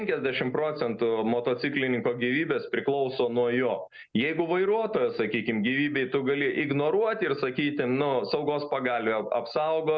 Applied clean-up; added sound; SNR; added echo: none; none; none; none.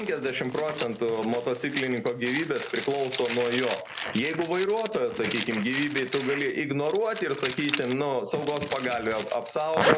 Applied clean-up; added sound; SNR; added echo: neural mask model Resemble Enhance denoiser.